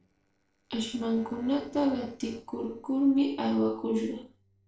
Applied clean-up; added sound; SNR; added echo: neural separator model SepFormer DNS4.